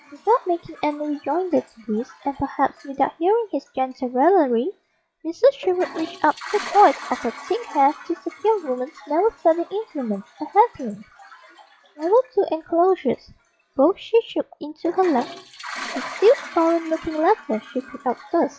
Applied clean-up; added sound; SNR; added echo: classical method log-MMSE.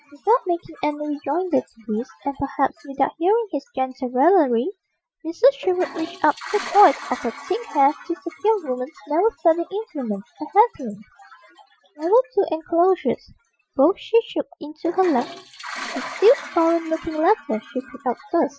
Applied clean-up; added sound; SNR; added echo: classical method Wiener filter.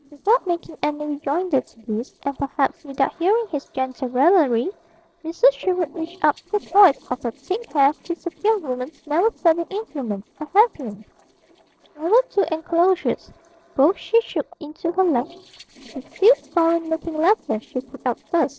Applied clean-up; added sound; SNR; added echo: neural separator model SepFormer DNS4.